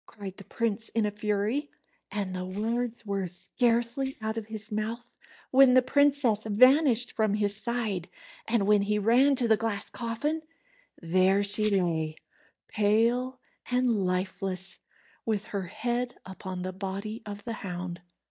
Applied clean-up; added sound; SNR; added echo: neural mask model DeepFilterNet 3.